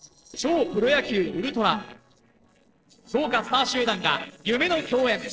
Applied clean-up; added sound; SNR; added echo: neural separator model SepFormer DNS4.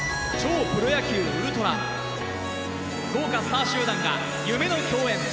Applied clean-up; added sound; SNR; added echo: none; Bowed string instrument; 12 dB; none.